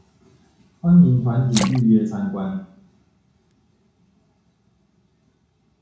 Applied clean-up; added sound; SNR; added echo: none; Splash, splatter; 13 dB; reverberation time 0.5 s.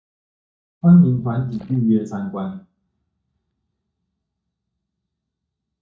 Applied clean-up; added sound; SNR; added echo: neural mask model DeepFilterNet 3.